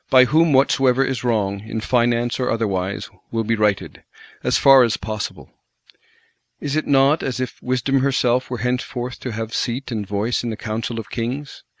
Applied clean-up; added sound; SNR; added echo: none; none; none; none.